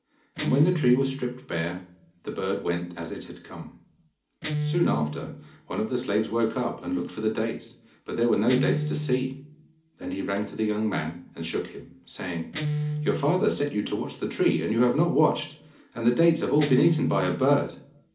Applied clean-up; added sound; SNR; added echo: none; Guitar; 8 dB; reverberation time 0.4 s.